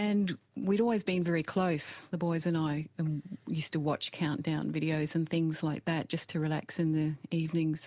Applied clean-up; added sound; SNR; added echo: none; none; none; none.